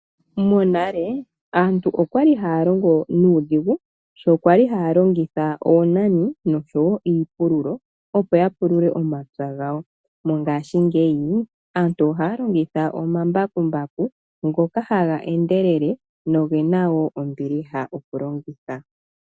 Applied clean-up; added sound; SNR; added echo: none; none; none; none.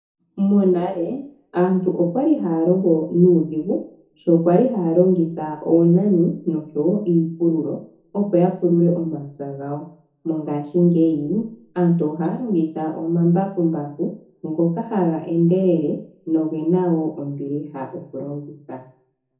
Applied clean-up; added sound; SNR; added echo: none; none; none; reverberation time 0.5 s.